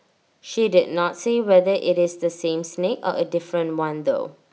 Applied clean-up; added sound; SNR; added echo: none; none; none; none.